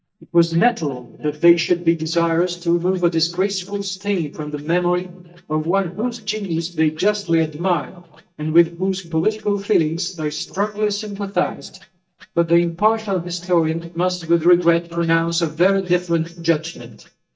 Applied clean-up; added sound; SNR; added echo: neural mask model DeepFilterNet 3.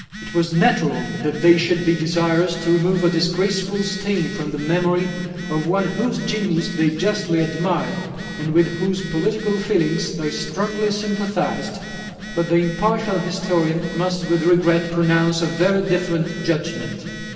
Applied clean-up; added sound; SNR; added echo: none; Telephone; 13 dB; reverberation time 2.9 s.